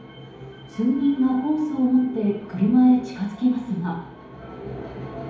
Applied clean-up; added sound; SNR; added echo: none; none; none; reverberation time 2.2 s.